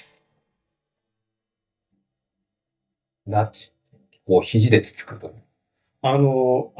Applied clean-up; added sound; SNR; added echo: neural mask model DeepFilterNet 3.